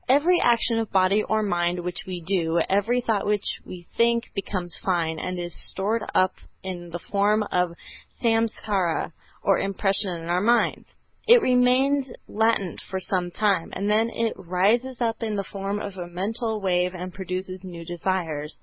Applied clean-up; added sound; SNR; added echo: none; none; none; none.